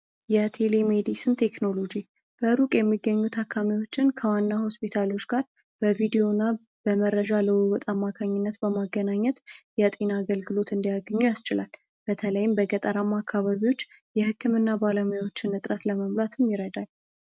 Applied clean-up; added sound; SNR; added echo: none; none; none; none.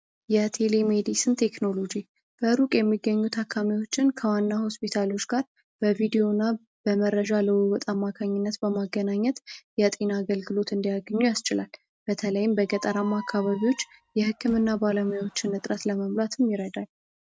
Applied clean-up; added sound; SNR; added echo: none; Squeak; 20 dB; none.